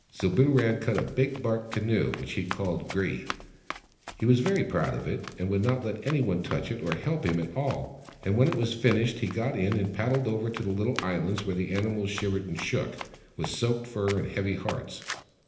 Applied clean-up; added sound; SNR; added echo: none; Run; 15 dB; reverberation time 1.0 s.